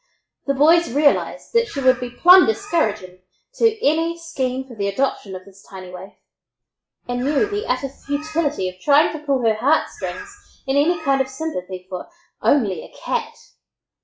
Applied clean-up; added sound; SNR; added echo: classical method log-MMSE.